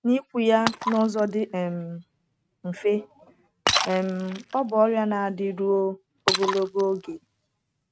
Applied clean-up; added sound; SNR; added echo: neural mask model RNNoise.